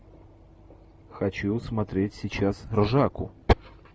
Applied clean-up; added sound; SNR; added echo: none; none; none; none.